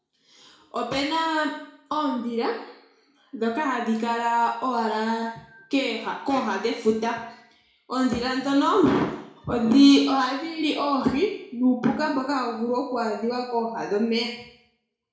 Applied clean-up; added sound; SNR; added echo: none; none; none; reverberation time 0.6 s.